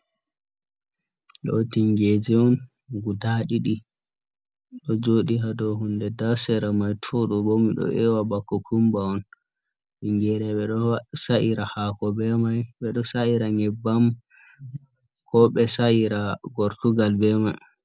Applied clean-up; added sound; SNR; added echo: none; none; none; none.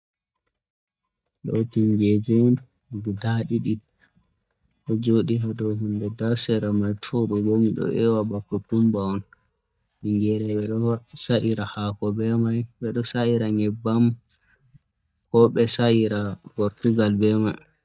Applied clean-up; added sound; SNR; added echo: neural mask model DeepFilterNet 3.